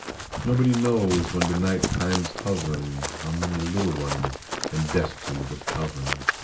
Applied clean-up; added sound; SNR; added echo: none; Run; 5 dB; reverberation time 0.2 s.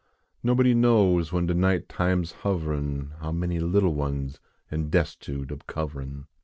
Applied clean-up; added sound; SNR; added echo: none; none; none; none.